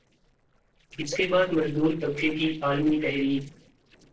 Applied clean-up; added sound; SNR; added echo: neural separator model SepFormer DNS4.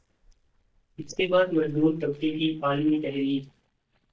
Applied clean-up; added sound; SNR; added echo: neural mask model DeepFilterNet 3.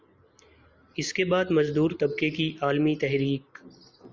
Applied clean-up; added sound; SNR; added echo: none; none; none; none.